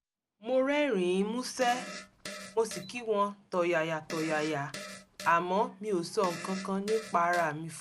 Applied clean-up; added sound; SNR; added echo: none; Fart; 13 dB; none.